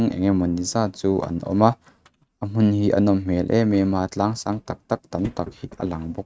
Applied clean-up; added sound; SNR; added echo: neural mask model RNNoise.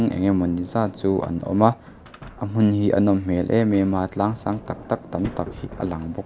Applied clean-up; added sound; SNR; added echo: none; Sliding door; 18 dB; none.